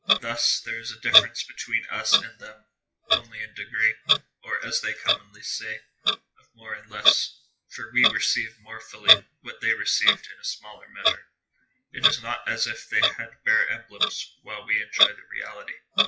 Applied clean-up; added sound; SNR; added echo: classical method WPE with log-MMSE.